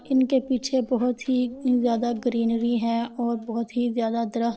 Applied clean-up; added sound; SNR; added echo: neural separator model SepFormer DNS4.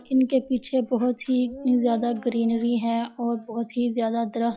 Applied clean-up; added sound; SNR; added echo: classical method log-MMSE.